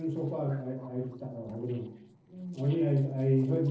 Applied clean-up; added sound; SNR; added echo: neural separator model SepFormer DNS4.